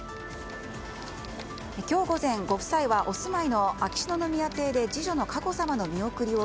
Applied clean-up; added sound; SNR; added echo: none; none; none; none.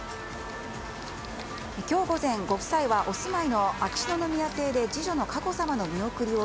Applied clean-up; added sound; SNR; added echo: none; Buzz; 13 dB; none.